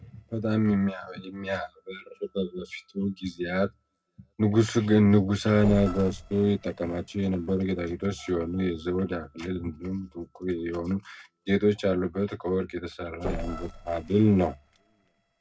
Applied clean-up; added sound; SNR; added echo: neural separator model SepFormer DNS4.